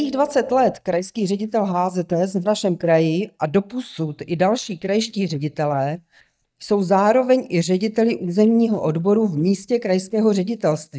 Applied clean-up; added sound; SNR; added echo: neural mask model DeepFilterNet 3.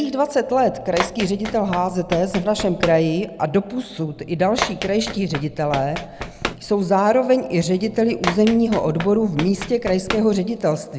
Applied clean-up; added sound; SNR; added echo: none; Run; 11 dB; none.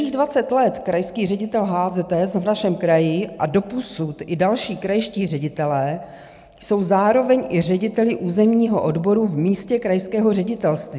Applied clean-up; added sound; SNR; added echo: none; none; none; none.